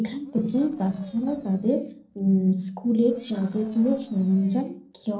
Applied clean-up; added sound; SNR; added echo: neural separator model SepFormer DNS4.